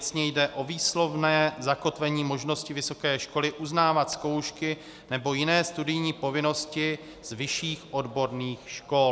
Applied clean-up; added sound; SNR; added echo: none; none; none; none.